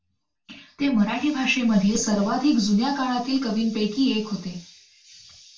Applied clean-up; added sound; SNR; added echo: none; Fart; 16 dB; reverberation time 0.2 s.